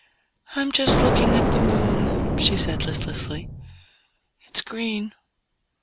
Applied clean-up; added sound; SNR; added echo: none; Explosion; -3 dB; none.